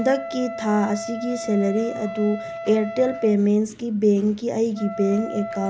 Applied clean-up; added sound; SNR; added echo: none; Wind instrument, woodwind instrument; 11 dB; none.